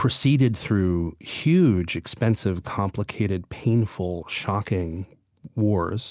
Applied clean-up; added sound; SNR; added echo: none; none; none; none.